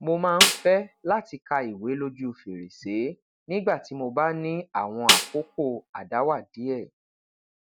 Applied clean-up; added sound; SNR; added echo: none; Snare drum; -2 dB; none.